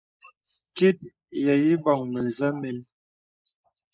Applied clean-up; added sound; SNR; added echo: neural mask model Resemble Enhance denoiser.